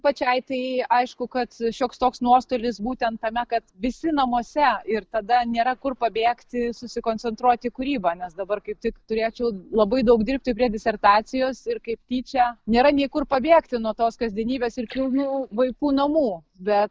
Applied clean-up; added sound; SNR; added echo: neural mask model DeepFilterNet 3.